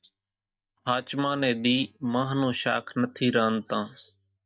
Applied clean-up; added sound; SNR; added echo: neural mask model DeepFilterNet 3.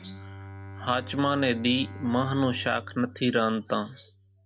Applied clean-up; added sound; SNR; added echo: none; Bowed string instrument; 15 dB; none.